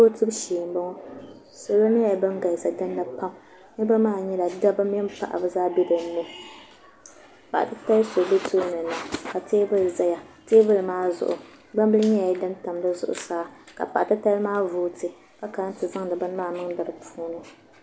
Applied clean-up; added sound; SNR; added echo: none; none; none; none.